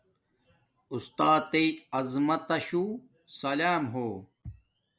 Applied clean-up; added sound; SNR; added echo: none; none; none; none.